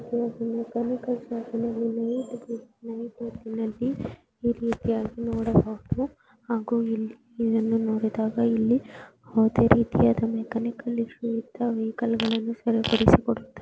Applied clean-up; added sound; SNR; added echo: none; Fart; 9 dB; none.